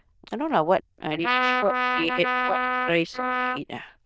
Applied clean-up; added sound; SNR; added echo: neural diffusion model UNIVERSE++.